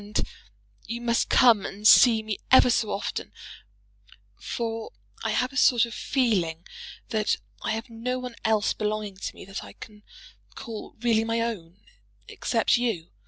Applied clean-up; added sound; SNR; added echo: none; none; none; none.